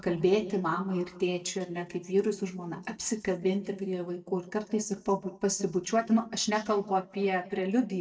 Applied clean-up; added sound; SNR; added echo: neural mask model DeepFilterNet 3.